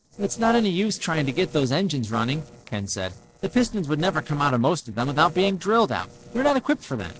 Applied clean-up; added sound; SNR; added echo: neural separator model SepFormer DNS4.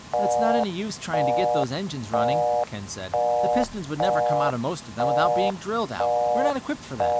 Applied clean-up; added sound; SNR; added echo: none; Telephone; -5 dB; none.